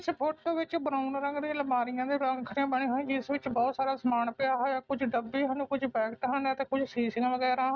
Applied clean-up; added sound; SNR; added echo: neural mask model RNNoise.